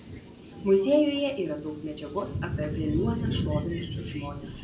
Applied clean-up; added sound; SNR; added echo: none; Thunder / Cricket; 4 dB; reverberation time 0.5 s.